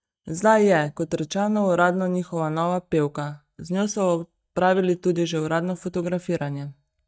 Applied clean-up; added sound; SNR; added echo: neural mask model DeepFilterNet 3.